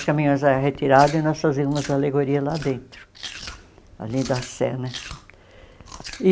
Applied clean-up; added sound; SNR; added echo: none; Chewing, mastication; 17 dB; none.